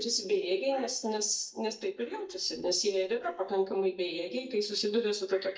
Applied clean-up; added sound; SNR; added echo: neural mask model DeepFilterNet 3.